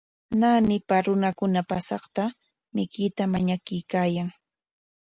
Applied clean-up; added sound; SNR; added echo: none; none; none; none.